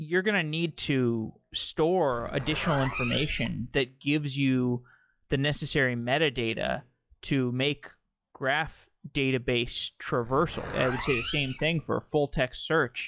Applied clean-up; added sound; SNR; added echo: classical method log-MMSE.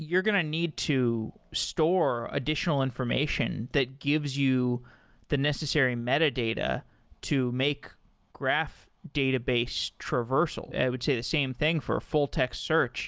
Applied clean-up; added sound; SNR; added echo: none; none; none; none.